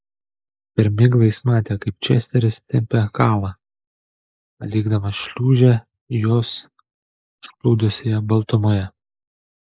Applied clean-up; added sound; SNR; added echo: neural mask model Resemble Enhance denoiser.